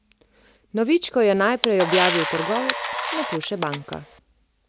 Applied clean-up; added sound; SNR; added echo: none; Camera; 3 dB; none.